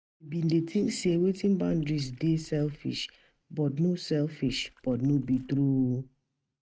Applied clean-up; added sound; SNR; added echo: neural mask model RNNoise.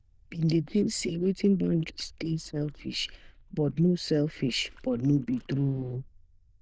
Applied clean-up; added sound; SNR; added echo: neural diffusion model UNIVERSE++.